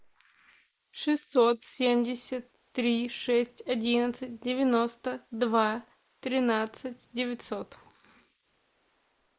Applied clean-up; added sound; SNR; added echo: neural mask model Resemble Enhance denoiser.